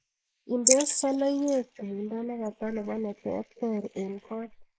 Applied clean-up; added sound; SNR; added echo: neural mask model Resemble Enhance denoiser.